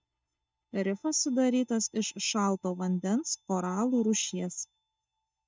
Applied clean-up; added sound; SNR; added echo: neural mask model DeepFilterNet 3.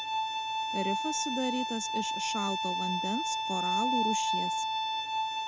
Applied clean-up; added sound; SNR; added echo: none; Bowed string instrument; -5 dB; none.